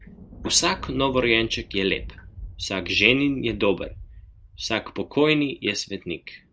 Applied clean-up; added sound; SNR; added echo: none; Thunder; 17 dB; none.